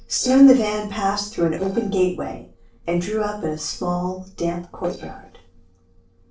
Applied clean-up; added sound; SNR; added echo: neural separator model SepFormer DNS4.